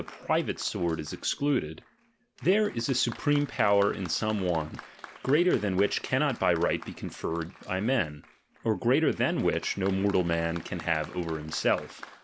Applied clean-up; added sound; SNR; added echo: none; Applause; 20 dB; none.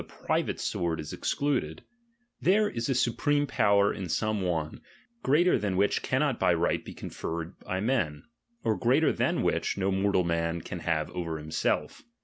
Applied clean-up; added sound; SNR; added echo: none; none; none; none.